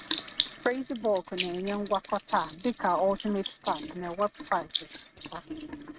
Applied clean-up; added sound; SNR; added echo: neural mask model RNNoise.